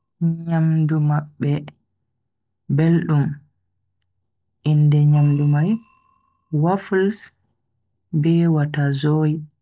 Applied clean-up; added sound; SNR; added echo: neural separator model SepFormer DNS4.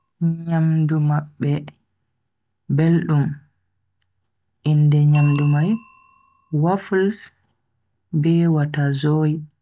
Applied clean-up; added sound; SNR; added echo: none; Bicycle bell; 17 dB; none.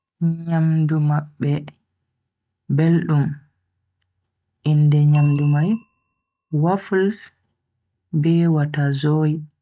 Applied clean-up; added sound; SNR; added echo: neural mask model RNNoise.